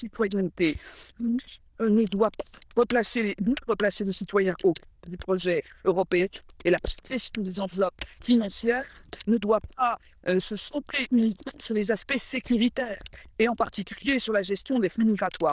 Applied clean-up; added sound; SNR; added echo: neural diffusion model UNIVERSE++.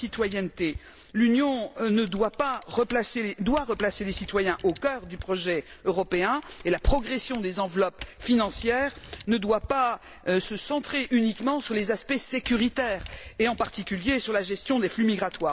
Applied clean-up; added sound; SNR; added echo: none; Camera; 20 dB; none.